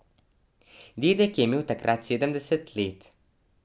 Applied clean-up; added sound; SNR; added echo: none; none; none; none.